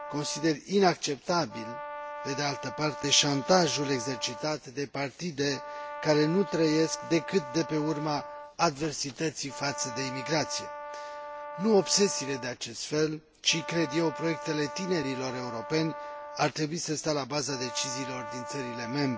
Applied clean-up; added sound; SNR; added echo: none; Brass instrument; 11 dB; none.